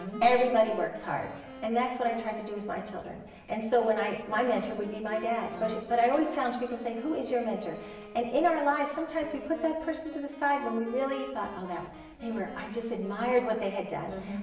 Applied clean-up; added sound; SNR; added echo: none; Wind instrument, woodwind instrument; 16 dB; reverberation time 0.9 s.